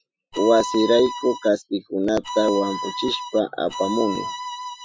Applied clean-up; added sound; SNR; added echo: classical method Wiener filter.